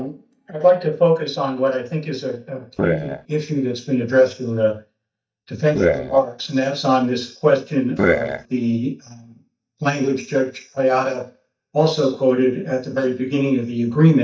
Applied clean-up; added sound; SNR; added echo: neural mask model DeepFilterNet 3.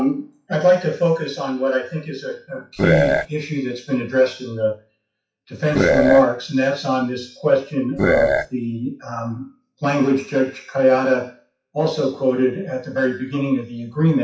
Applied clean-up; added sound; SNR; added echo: classical method WPE with log-MMSE.